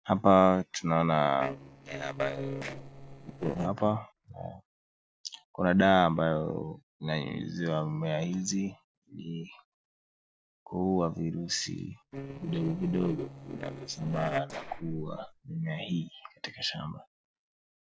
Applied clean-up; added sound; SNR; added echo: neural separator model SepFormer DNS4.